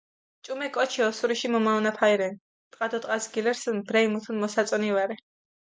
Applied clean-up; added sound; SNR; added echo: none; none; none; none.